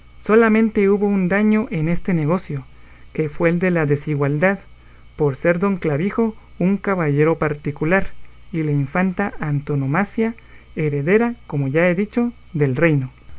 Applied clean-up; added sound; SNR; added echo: none; none; none; none.